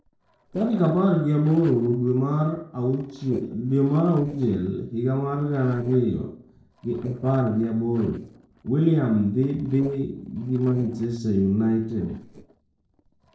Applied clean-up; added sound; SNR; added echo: neural separator model SepFormer DNS4.